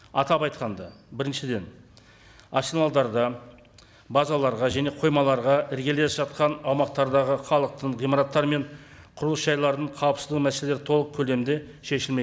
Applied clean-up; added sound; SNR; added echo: none; none; none; none.